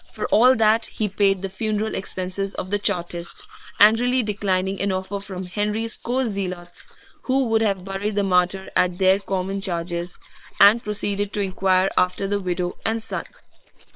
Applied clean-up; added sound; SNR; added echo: neural separator model SepFormer WHAM!.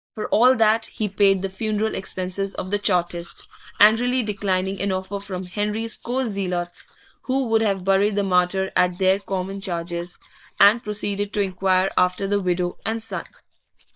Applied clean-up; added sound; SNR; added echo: neural mask model DeepFilterNet 3.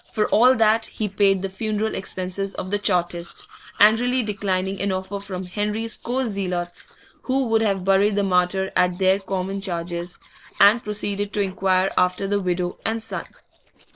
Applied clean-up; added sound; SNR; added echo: neural separator model SepFormer DNS4.